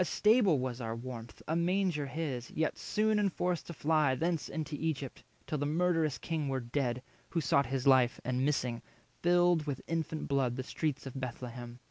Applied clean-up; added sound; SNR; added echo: none; none; none; none.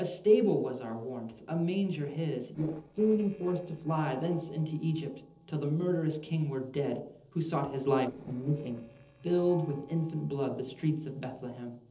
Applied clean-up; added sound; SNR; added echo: neural separator model SepFormer DNS4.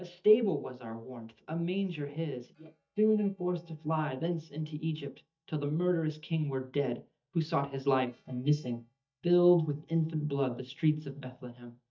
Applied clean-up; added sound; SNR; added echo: neural mask model DeepFilterNet 3.